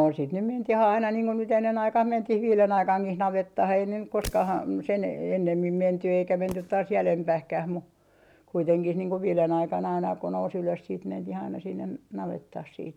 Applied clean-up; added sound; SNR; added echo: none; Fireworks; 19 dB; none.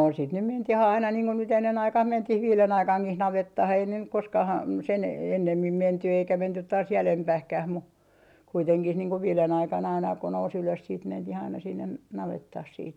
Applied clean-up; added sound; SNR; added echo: none; none; none; none.